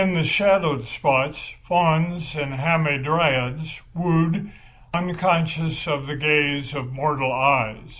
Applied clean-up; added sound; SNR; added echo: none; none; none; none.